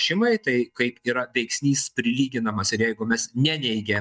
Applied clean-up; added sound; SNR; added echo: neural mask model DeepFilterNet 3.